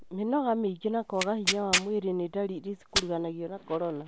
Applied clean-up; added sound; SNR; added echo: none; Tearing; 2 dB; none.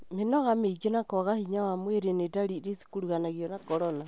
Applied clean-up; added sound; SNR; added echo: none; none; none; none.